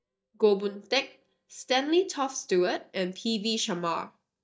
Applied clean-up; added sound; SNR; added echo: neural mask model DeepFilterNet 3.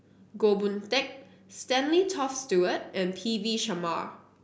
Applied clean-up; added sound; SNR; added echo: none; none; none; none.